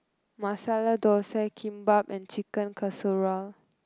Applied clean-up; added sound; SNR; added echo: none; none; none; none.